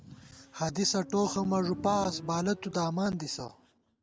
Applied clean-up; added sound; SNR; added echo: none; Motorcycle; 18 dB; none.